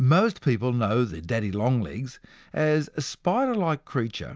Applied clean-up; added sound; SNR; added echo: none; none; none; none.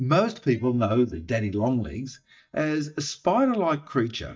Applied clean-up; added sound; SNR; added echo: neural mask model DeepFilterNet 3.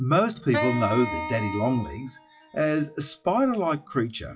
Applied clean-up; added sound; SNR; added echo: classical method WPE with log-MMSE.